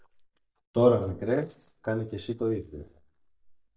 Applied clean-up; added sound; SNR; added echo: neural mask model DeepFilterNet 3.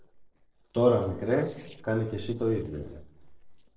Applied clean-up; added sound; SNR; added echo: neural separator model SepFormer DNS4.